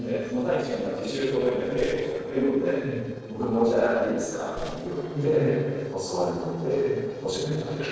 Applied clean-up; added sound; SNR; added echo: neural separator model SepFormer DNS4.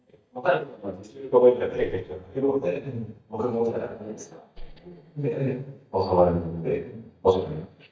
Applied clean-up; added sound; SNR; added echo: neural mask model DeepFilterNet 3.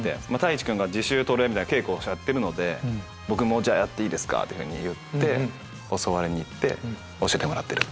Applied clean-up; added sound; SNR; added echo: none; none; none; none.